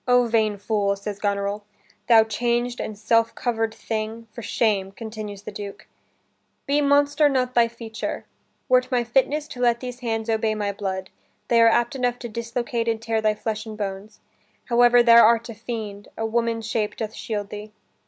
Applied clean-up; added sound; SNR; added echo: none; none; none; none.